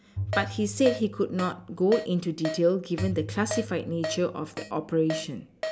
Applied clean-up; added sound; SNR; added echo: none; Bowed string instrument + Keyboard (musical); 8 dB; none.